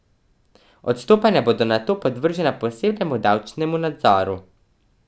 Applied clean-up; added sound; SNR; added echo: none; none; none; none.